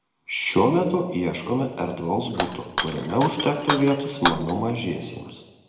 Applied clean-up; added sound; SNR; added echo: none; Shatter; 1 dB; reverberation time 1.2 s.